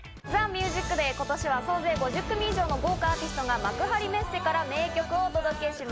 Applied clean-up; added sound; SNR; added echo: none; none; none; none.